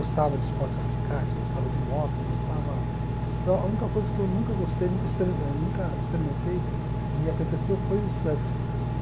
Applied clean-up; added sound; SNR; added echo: none; Engine; -3 dB; none.